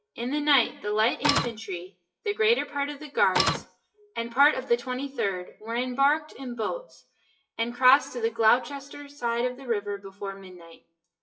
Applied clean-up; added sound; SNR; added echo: classical method WPE with log-MMSE.